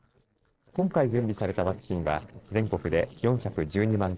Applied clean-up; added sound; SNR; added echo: neural separator model SepFormer DNS4.